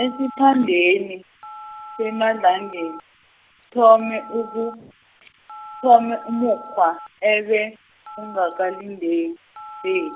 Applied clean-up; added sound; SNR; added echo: none; Telephone; 18 dB; none.